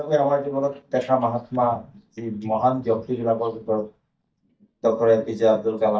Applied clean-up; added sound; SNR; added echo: neural mask model DeepFilterNet 3.